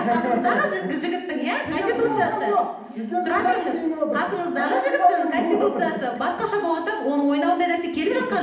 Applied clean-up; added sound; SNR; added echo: none; none; none; reverberation time 0.8 s.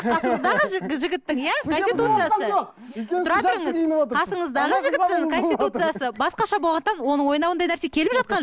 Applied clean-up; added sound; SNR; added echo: none; none; none; none.